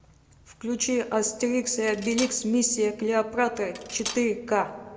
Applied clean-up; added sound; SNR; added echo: none; Cutlery, silverware; 13 dB; none.